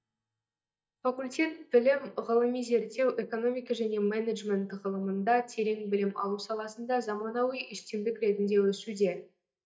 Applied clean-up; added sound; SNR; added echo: neural mask model DeepFilterNet 3.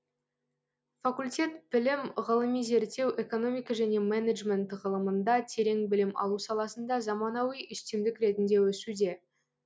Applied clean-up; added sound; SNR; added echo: none; none; none; none.